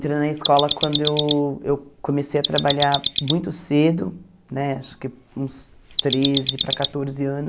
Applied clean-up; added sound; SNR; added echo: none; Mechanisms; 2 dB; none.